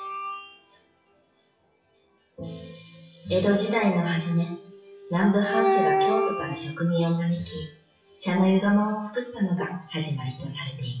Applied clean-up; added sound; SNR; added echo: classical method WPE with log-MMSE.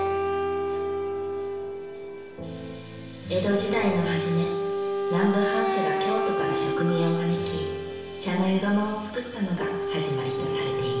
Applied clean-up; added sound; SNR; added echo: none; Wind instrument, woodwind instrument; 0 dB; reverberation time 0.8 s.